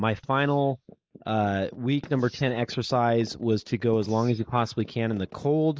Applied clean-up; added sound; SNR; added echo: neural mask model Resemble Enhance denoiser.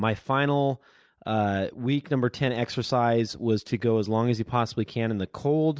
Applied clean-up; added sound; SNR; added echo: none; none; none; none.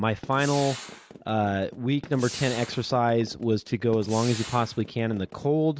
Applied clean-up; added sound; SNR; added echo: none; Gunshot, gunfire; 15 dB; none.